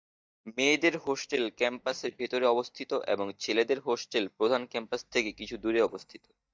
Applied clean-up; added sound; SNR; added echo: neural mask model DeepFilterNet 3.